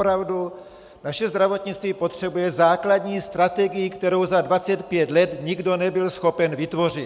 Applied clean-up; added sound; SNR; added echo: none; none; none; none.